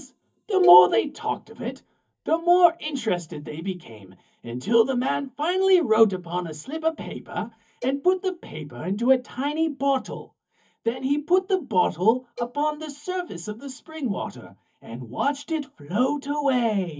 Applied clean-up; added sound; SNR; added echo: neural mask model DeepFilterNet 3.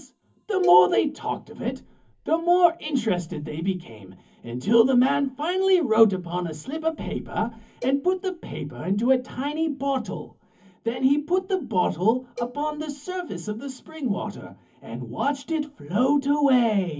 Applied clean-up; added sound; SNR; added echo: none; Cowbell; 17 dB; reverberation time 0.3 s.